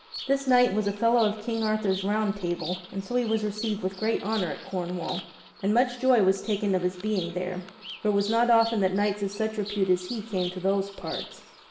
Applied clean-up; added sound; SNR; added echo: none; Bird vocalization, bird call, bird song; 15 dB; reverberation time 1.1 s.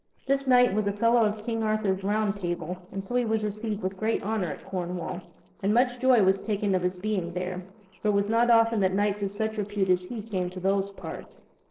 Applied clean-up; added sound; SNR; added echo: neural separator model SepFormer DNS4.